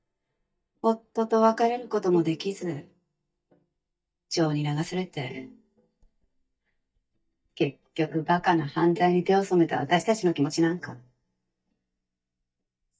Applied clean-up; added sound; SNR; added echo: neural mask model DeepFilterNet 3.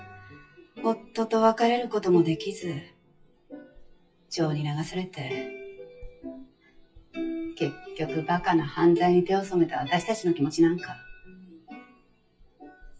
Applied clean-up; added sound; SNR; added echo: classical method WPE with log-MMSE.